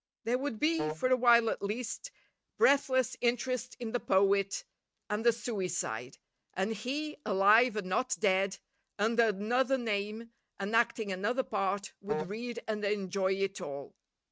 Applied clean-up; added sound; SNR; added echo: neural mask model RNNoise.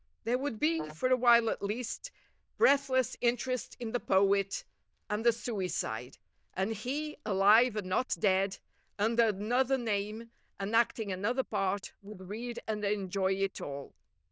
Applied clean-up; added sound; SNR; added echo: neural diffusion model UNIVERSE++.